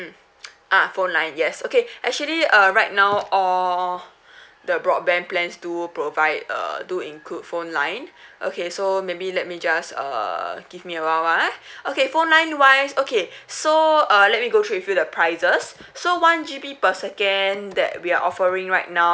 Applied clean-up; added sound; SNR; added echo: none; none; none; none.